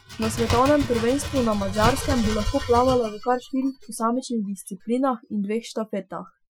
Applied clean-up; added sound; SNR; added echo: classical method Wiener filter.